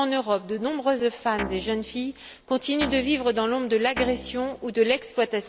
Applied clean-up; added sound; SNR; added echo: none; Guitar; 12 dB; none.